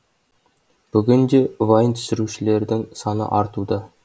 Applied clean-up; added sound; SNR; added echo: none; none; none; none.